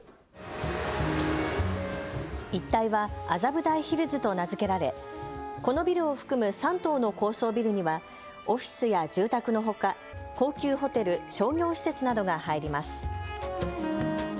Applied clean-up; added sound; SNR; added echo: none; none; none; none.